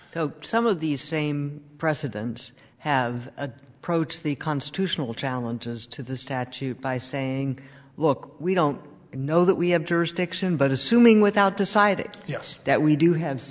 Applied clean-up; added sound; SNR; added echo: none; none; none; none.